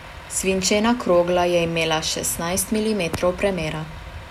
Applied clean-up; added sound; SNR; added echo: none; Wind + Truck; 16 dB; none.